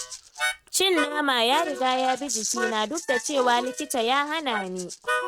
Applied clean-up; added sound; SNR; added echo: neural mask model RNNoise.